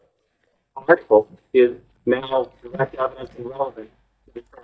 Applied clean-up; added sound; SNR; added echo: neural mask model DeepFilterNet 3.